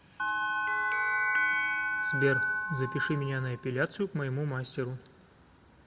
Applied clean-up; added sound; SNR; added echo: none; Bell; -4 dB; none.